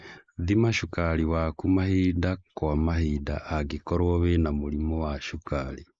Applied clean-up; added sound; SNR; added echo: neural mask model Resemble Enhance denoiser.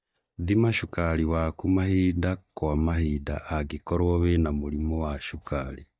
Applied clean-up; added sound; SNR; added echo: neural mask model DeepFilterNet 3.